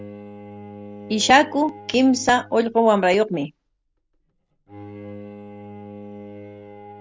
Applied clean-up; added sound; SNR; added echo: none; Bowed string instrument; 17 dB; none.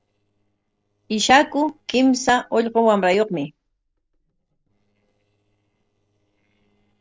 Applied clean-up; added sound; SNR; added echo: neural separator model SepFormer DNS4.